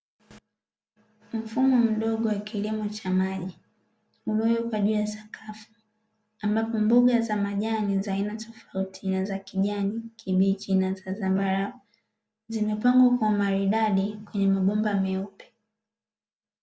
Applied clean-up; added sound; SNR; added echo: none; none; none; none.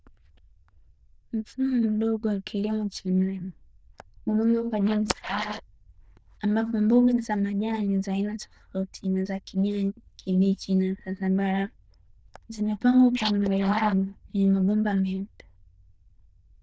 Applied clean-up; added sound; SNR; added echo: neural diffusion model UNIVERSE++.